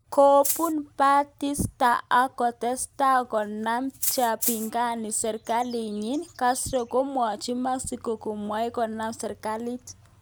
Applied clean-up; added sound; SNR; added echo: none; Rattle (instrument); 3 dB; none.